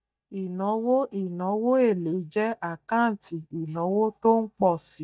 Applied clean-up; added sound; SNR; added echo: neural mask model DeepFilterNet 3.